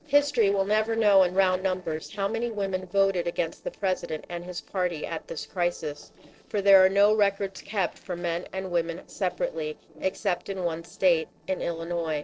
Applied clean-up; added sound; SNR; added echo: neural separator model SepFormer DNS4.